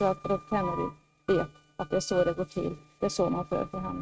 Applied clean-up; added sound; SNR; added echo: neural mask model RNNoise.